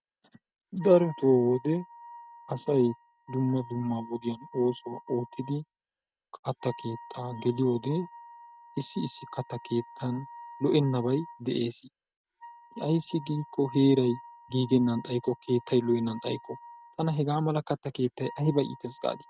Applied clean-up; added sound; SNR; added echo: neural mask model RNNoise.